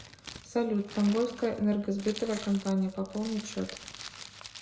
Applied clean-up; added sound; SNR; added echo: none; Crumpling, crinkling; 15 dB; reverberation time 0.6 s.